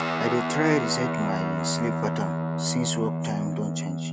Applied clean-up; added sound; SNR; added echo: none; Guitar; -1 dB; none.